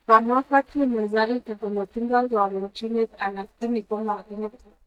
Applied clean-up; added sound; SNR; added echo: neural mask model DeepFilterNet 3.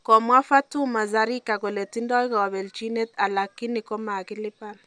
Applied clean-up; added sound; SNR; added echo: none; none; none; none.